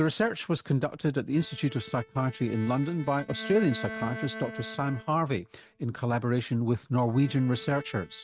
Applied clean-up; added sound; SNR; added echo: neural mask model RNNoise.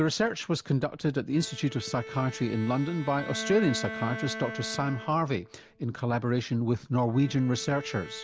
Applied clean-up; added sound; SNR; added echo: none; Bowed string instrument; 13 dB; none.